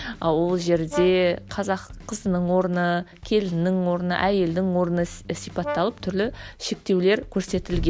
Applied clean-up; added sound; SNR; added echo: none; Brass instrument; 14 dB; none.